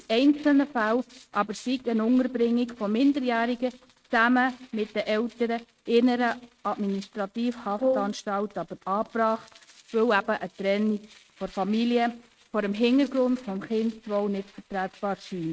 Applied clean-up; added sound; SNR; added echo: neural mask model RNNoise.